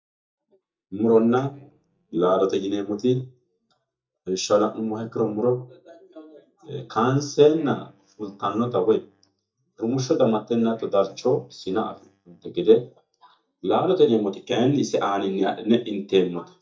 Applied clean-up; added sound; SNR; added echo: neural mask model DeepFilterNet 3.